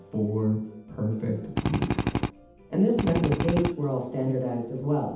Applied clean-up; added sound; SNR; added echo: none; Drill; -1 dB; reverberation time 0.8 s.